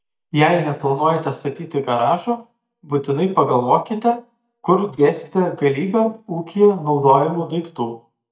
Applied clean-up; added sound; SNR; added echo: neural mask model DeepFilterNet 3.